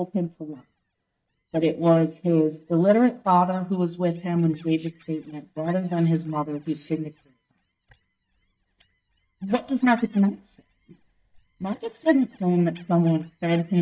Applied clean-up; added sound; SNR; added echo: neural mask model DeepFilterNet 3.